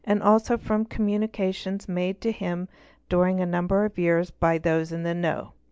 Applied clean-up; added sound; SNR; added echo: none; none; none; none.